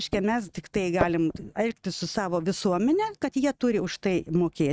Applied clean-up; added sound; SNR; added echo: neural mask model RNNoise.